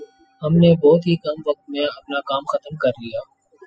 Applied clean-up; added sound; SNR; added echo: classical method spectral subtraction.